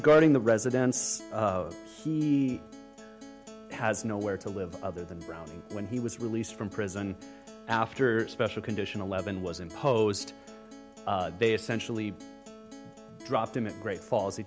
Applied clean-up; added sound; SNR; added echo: none; Acoustic guitar; 18 dB; none.